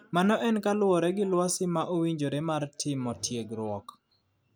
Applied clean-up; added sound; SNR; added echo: none; none; none; none.